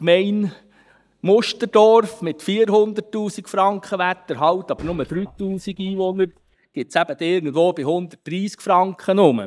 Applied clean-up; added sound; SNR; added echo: neural mask model DeepFilterNet 3.